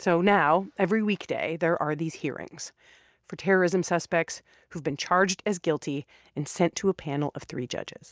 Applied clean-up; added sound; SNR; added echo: none; none; none; none.